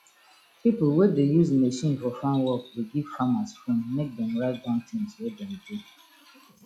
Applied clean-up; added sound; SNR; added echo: classical method log-MMSE.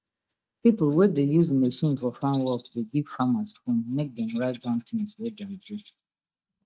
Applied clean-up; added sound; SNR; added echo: neural mask model DeepFilterNet 3.